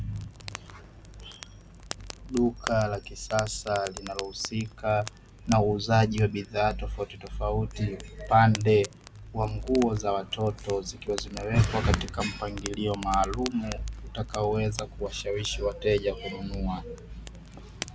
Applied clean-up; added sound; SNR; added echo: none; Fire; 16 dB; none.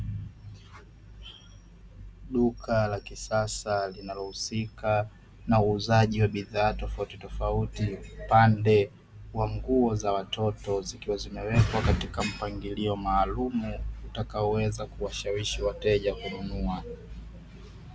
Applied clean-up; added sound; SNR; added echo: none; none; none; none.